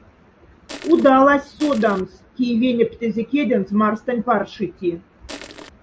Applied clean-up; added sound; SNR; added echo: none; Crushing; 16 dB; none.